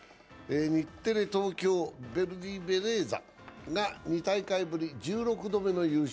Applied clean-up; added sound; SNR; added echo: none; none; none; none.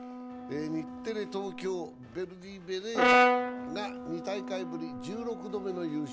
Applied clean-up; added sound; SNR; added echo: none; Brass instrument; -5 dB; none.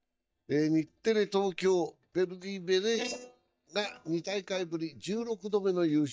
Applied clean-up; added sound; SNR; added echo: neural mask model DeepFilterNet 3.